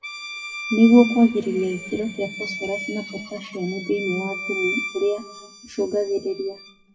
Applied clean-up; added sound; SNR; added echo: classical method WPE with log-MMSE.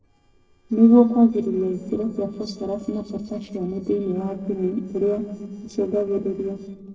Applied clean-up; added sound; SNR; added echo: neural separator model SepFormer DNS4.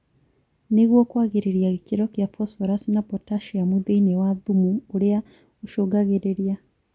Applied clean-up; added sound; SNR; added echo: none; none; none; none.